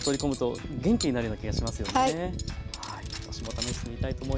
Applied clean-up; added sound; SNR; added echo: none; Cutlery, silverware; 4 dB; none.